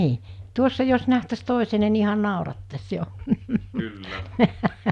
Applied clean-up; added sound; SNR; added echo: none; none; none; none.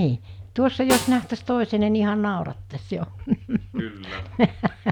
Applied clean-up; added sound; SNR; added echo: none; Snare drum; 10 dB; none.